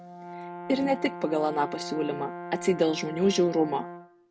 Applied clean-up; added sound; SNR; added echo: none; Brass instrument; 11 dB; none.